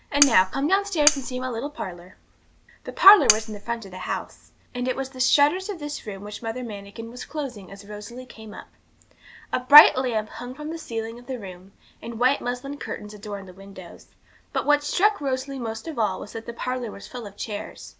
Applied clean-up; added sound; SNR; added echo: none; Cutlery, silverware; -1 dB; none.